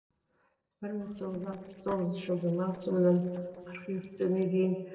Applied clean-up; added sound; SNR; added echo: neural separator model SepFormer DNS4.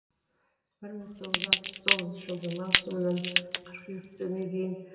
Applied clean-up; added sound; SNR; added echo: none; Crackle / Crushing; -4 dB; reverberation time 2.3 s.